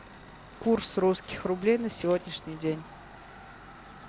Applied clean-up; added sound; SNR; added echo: none; Tools; 19 dB; none.